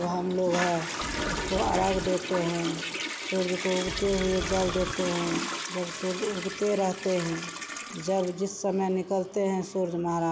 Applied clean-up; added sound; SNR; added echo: none; Toilet flush + Wind; 6 dB; none.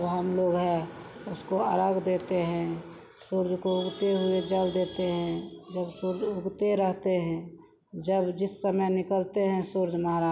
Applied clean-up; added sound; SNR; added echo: none; none; none; none.